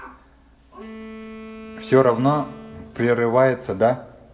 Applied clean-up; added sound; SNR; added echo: none; Wind instrument, woodwind instrument; 18 dB; reverberation time 1.1 s.